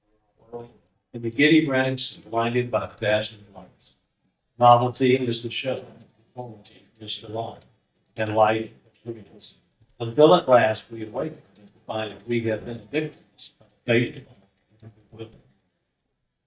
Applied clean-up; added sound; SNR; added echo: neural mask model DeepFilterNet 3.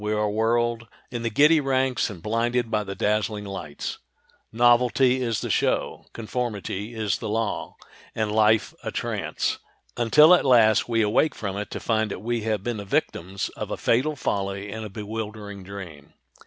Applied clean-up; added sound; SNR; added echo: none; none; none; none.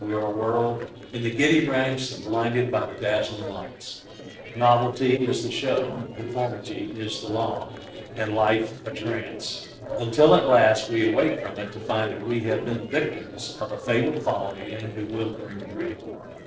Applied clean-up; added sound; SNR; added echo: neural separator model SepFormer DNS4.